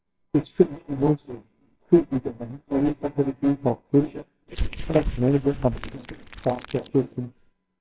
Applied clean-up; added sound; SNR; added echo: neural separator model SepFormer WHAMR!.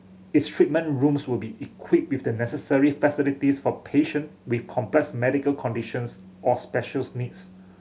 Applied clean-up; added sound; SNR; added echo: none; none; none; none.